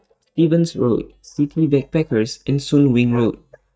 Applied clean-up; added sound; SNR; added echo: neural mask model DeepFilterNet 3.